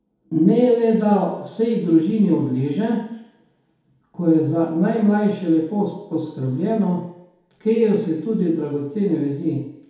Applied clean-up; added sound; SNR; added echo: none; none; none; reverberation time 1.9 s.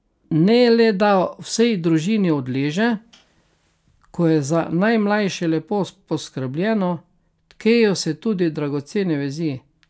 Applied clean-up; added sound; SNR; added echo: none; none; none; none.